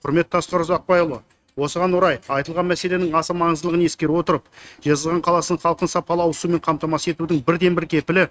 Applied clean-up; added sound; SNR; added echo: neural mask model RNNoise.